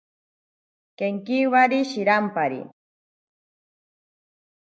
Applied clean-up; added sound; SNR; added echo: none; none; none; none.